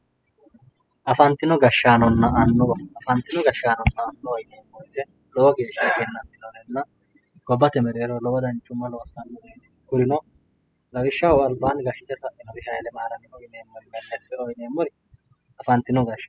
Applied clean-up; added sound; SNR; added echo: classical method spectral subtraction.